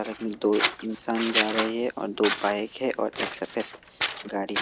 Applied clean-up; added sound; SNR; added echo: none; Scissors; 1 dB; none.